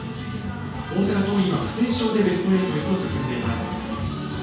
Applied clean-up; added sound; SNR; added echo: none; none; none; reverberation time 0.6 s.